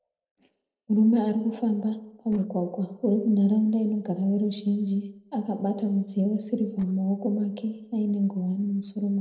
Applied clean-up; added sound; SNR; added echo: neural separator model SepFormer DNS4.